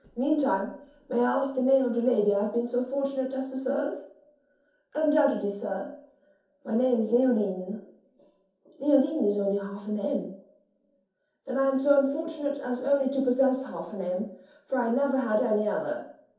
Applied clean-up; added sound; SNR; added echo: none; none; none; reverberation time 0.5 s.